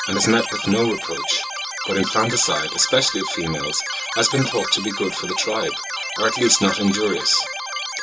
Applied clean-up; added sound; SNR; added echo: none; Keyboard (musical); 5 dB; reverberation time 0.2 s.